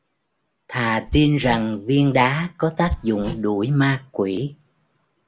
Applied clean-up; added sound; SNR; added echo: none; Hammer; 11 dB; none.